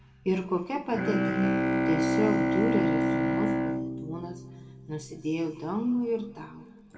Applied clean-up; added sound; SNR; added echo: none; Bowed string instrument; -2 dB; reverberation time 1.9 s.